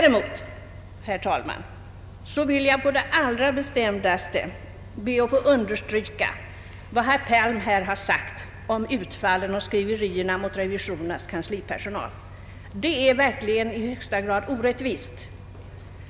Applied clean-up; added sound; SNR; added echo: none; Bus; 17 dB; none.